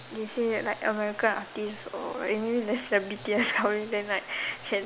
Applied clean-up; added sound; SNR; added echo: none; Rain; 20 dB; none.